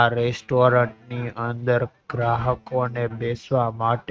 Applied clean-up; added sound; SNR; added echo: neural mask model RNNoise.